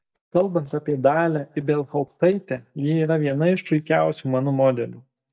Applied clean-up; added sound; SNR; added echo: neural mask model DeepFilterNet 3.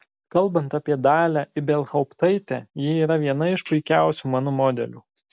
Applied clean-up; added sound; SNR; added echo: none; none; none; none.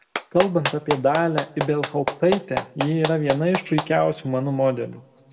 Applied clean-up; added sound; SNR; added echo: none; Clapping; 7 dB; reverberation time 0.5 s.